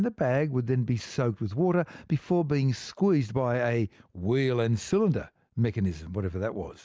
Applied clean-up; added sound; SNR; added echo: none; none; none; none.